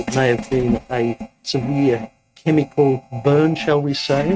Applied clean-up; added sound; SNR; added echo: neural mask model RNNoise.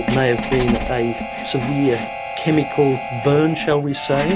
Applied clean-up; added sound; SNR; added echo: none; Harmonica + Writing; 6 dB; none.